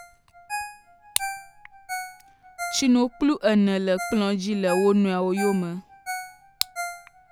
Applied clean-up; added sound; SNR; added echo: none; Ringtone; 11 dB; none.